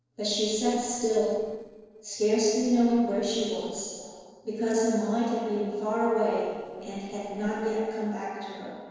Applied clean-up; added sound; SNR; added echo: neural separator model SepFormer DNS4.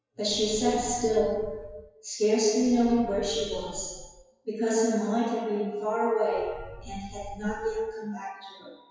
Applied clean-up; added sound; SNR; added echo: classical method WPE with log-MMSE.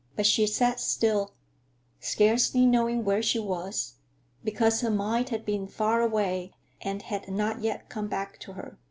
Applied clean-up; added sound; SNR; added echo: none; none; none; none.